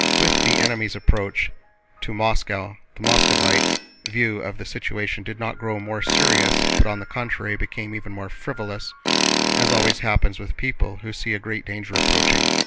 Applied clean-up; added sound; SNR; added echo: none; Tools; 0 dB; none.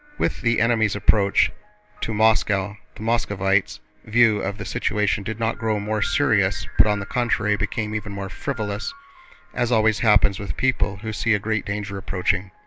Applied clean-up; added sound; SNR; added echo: none; none; none; none.